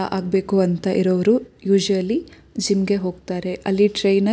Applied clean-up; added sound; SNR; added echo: none; none; none; none.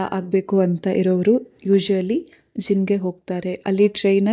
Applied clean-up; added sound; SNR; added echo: neural mask model DeepFilterNet 3.